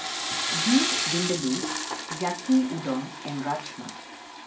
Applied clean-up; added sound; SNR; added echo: none; Toilet flush / Water; 2 dB; reverberation time 0.3 s.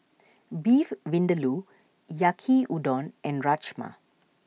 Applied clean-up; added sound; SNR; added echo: none; none; none; none.